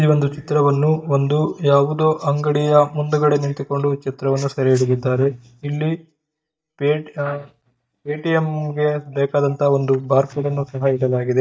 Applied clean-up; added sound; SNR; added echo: neural mask model DeepFilterNet 3.